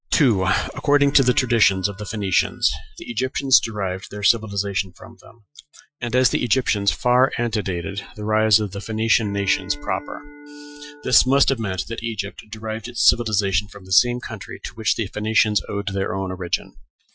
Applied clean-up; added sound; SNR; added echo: classical method Wiener filter.